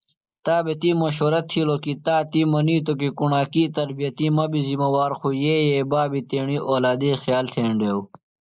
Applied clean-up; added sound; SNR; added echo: neural mask model Resemble Enhance denoiser.